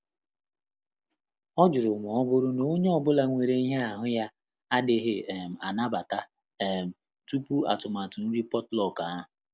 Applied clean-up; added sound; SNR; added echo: none; none; none; none.